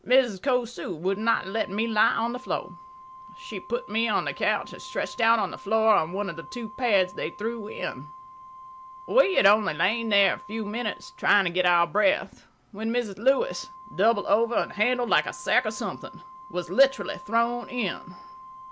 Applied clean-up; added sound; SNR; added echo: none; Organ; 19 dB; none.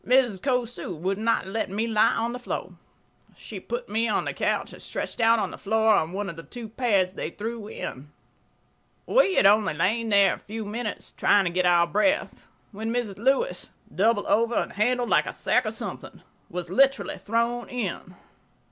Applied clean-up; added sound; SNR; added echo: none; none; none; none.